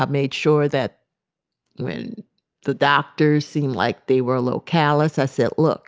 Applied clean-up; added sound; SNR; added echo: none; none; none; none.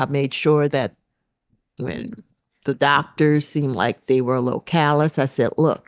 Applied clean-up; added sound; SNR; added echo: neural mask model DeepFilterNet 3.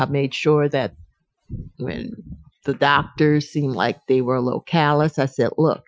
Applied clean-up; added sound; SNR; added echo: classical method Wiener filter.